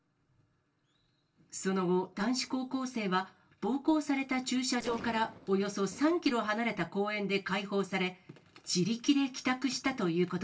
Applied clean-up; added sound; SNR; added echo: neural separator model SepFormer DNS4.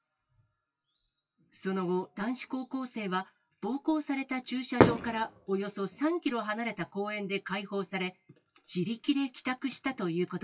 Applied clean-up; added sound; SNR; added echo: classical method WPE with log-MMSE.